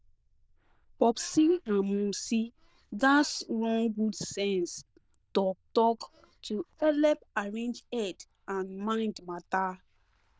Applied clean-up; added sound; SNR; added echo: neural diffusion model UNIVERSE++.